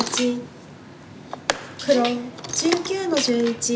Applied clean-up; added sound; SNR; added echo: none; none; none; none.